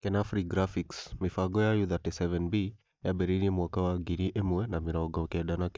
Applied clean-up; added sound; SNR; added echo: neural mask model DeepFilterNet 3.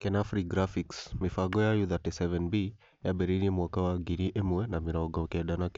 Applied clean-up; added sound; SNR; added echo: none; Tap / Glass; 18 dB; none.